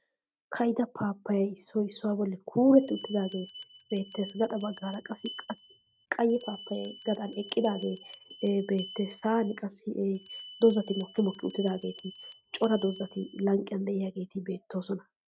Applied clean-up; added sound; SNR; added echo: neural mask model RNNoise.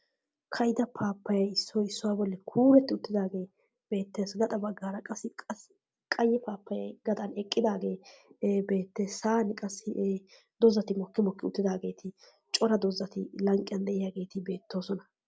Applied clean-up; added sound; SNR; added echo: none; none; none; none.